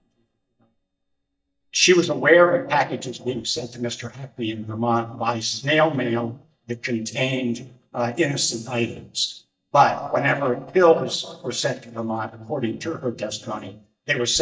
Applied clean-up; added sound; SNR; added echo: neural mask model DeepFilterNet 3.